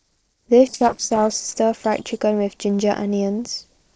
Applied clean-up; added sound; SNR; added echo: neural separator model SepFormer DNS4.